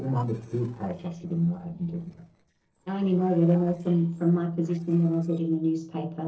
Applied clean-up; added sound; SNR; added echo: neural separator model SepFormer DNS4.